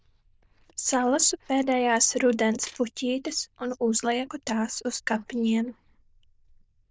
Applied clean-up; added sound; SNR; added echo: neural diffusion model UNIVERSE++.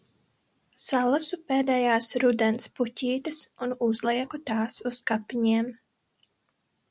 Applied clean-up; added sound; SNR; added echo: none; none; none; none.